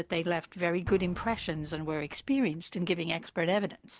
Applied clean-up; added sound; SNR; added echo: none; Explosion; 18 dB; none.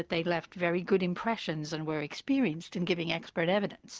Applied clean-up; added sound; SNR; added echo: none; none; none; none.